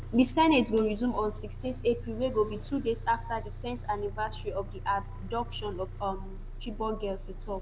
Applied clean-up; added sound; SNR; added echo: none; Bus; 9 dB; none.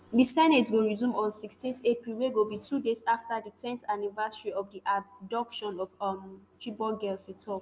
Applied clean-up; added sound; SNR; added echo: none; none; none; none.